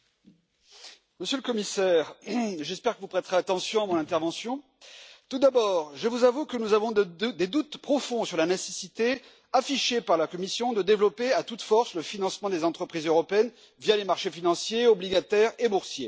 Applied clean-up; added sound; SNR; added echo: none; none; none; none.